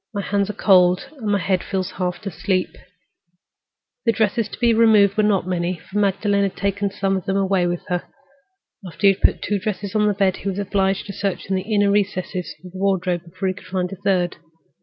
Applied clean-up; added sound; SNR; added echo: none; none; none; none.